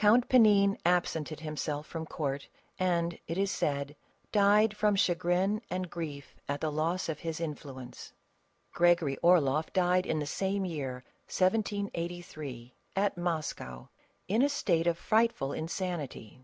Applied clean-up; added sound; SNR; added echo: none; none; none; none.